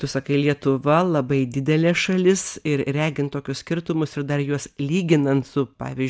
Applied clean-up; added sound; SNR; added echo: none; none; none; none.